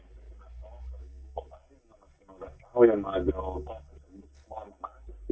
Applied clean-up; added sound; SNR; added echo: neural mask model DeepFilterNet 3.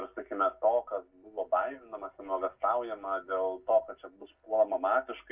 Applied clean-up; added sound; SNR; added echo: neural separator model SepFormer DNS4.